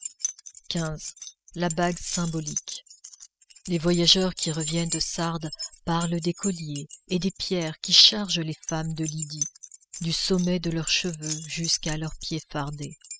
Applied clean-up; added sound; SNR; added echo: classical method spectral subtraction.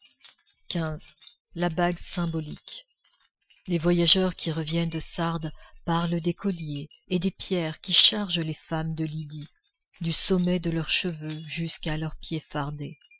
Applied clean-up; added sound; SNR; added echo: classical method Wiener filter.